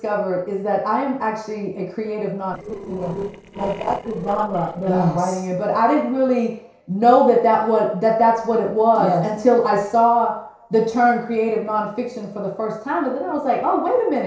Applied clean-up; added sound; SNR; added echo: neural separator model SepFormer DNS4.